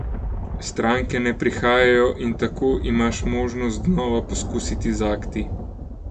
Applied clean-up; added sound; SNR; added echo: none; Thunder; 6 dB; none.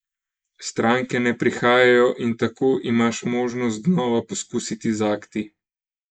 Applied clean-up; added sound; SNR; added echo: neural mask model Resemble Enhance denoiser.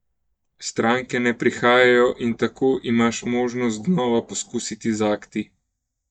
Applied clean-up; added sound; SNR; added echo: neural mask model DeepFilterNet 3.